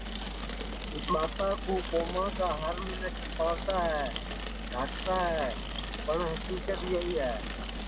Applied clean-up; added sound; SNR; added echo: none; Mechanisms / Bicycle; 2 dB; reverberation time 0.9 s.